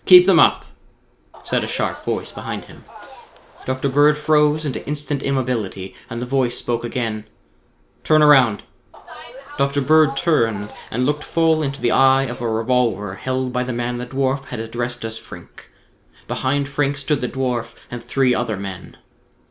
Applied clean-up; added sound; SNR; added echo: none; Bus; 17 dB; none.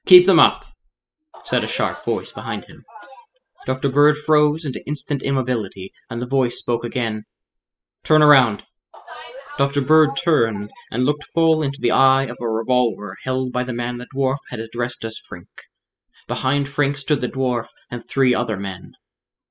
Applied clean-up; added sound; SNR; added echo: classical method spectral subtraction.